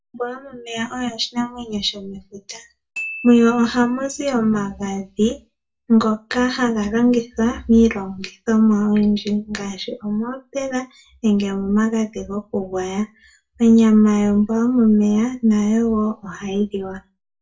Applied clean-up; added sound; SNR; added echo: none; Glockenspiel; 18 dB; reverberation time 0.2 s.